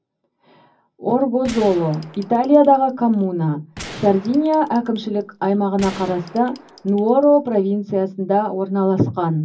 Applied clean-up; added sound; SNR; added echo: none; Gunshot, gunfire; 19 dB; reverberation time 0.4 s.